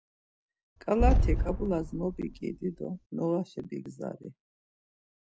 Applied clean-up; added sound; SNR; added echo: none; Boom; -4 dB; none.